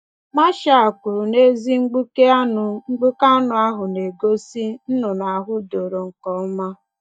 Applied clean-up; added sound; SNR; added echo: neural mask model DeepFilterNet 3.